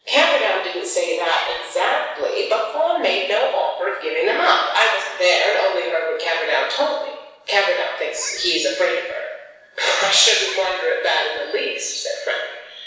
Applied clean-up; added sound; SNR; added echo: neural separator model SepFormer DNS4.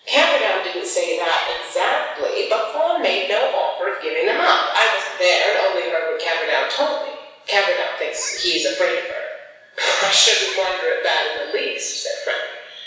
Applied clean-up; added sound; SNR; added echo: none; Meow; 18 dB; reverberation time 1.1 s.